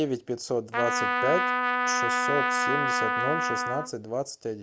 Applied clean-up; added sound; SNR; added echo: none; Trumpet; -4 dB; none.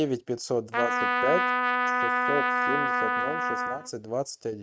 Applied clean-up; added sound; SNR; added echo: neural mask model RNNoise.